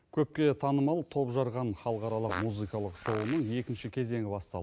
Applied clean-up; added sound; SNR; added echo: none; Fart; 12 dB; none.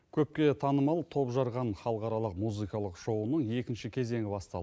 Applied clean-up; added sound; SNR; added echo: none; none; none; none.